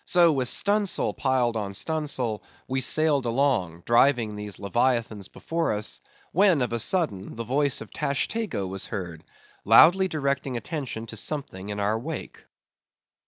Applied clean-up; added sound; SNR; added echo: none; none; none; none.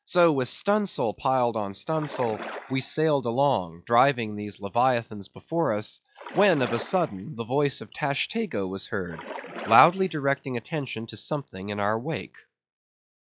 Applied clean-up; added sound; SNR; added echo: classical method log-MMSE.